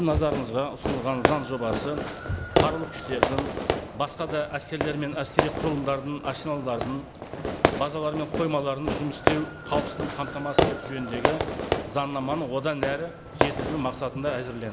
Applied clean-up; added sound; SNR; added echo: none; Fireworks; 0 dB; none.